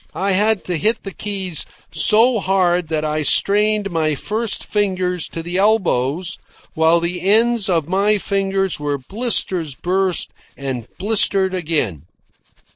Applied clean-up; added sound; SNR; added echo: neural separator model SepFormer DNS4.